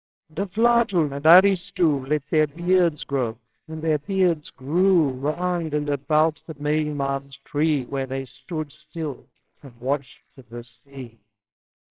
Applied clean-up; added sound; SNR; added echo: neural separator model SepFormer WHAMR!.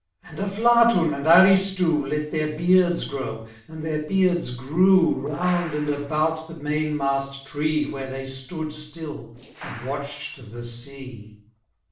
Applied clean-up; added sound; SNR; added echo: neural separator model SepFormer DNS4.